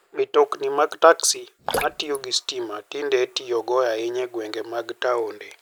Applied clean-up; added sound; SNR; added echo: none; Drip; 11 dB; none.